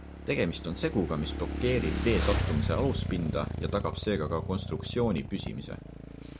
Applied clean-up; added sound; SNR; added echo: none; Motorcycle / Engine; 2 dB; none.